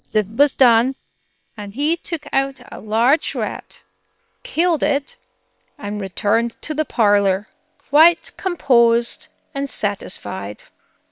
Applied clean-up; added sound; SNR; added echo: neural separator model SepFormer WHAM!.